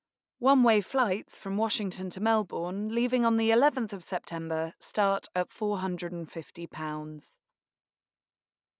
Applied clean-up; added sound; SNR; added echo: none; none; none; none.